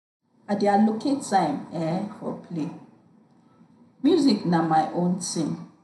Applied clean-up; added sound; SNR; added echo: none; none; none; reverberation time 0.4 s.